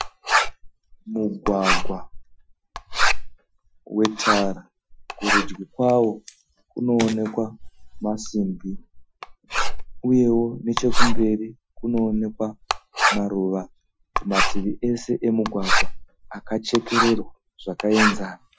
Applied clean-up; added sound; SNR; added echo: classical method Wiener filter.